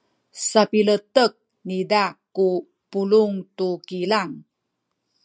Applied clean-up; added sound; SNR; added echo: none; none; none; none.